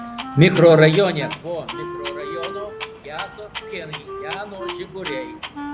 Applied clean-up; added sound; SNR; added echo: none; Clock + Wind instrument, woodwind instrument; 11 dB; none.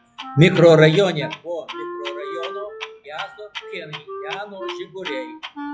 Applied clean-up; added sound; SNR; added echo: classical method log-MMSE.